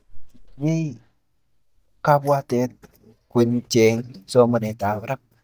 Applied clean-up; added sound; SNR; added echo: neural mask model DeepFilterNet 3.